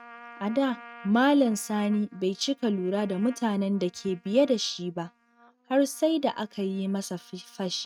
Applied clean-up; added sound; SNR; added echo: neural mask model RNNoise.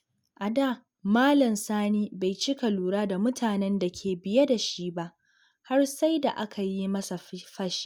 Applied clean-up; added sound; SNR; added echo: none; none; none; none.